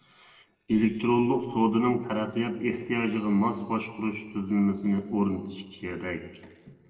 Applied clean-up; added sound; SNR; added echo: neural separator model SepFormer DNS4.